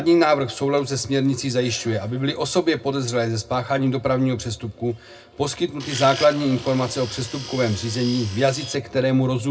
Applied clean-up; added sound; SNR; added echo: none; Tools; 13 dB; reverberation time 0.2 s.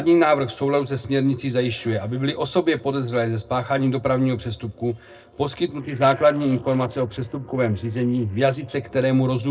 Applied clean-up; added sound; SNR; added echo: neural separator model SepFormer DNS4.